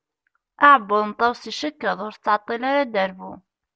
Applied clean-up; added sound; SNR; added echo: none; none; none; none.